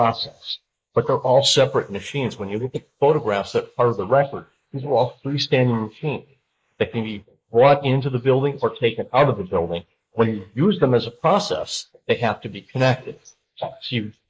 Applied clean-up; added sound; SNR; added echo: neural mask model Resemble Enhance denoiser.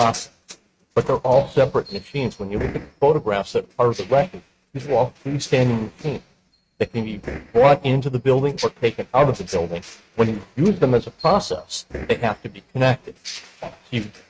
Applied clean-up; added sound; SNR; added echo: neural mask model RNNoise.